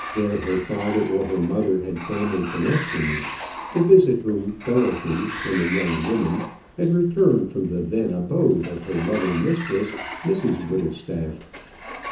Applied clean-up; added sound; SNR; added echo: none; Sliding door; 12 dB; reverberation time 0.6 s.